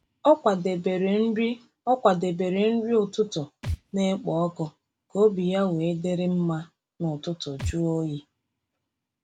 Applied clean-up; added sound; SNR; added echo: none; Thump, thud; 17 dB; none.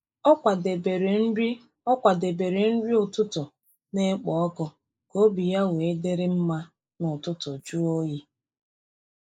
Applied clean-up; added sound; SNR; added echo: neural mask model Resemble Enhance denoiser.